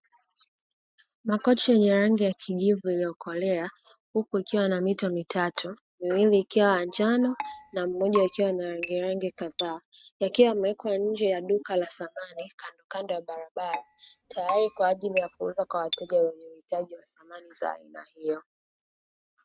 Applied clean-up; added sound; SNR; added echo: neural mask model RNNoise.